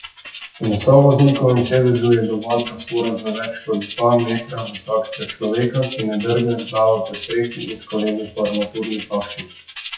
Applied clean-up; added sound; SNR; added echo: classical method WPE with log-MMSE.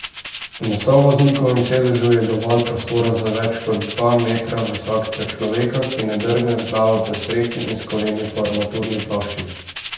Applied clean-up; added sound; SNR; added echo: none; Rattle (instrument); 11 dB; reverberation time 0.9 s.